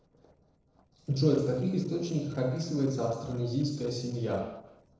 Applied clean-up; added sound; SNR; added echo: neural separator model SepFormer DNS4.